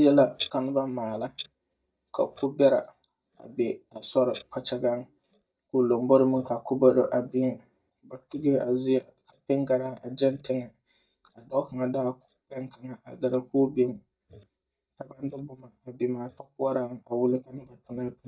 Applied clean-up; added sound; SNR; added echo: neural mask model DeepFilterNet 3.